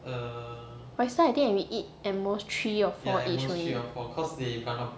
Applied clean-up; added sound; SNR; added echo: none; none; none; none.